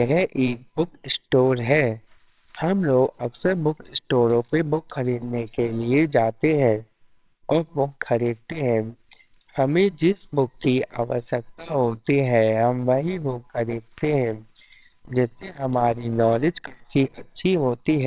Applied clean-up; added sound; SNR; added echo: neural separator model SepFormer WHAMR!.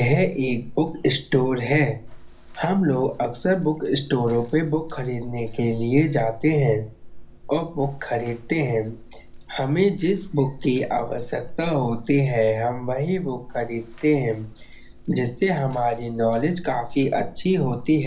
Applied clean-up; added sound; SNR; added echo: none; Chewing, mastication; 14 dB; reverberation time 0.3 s.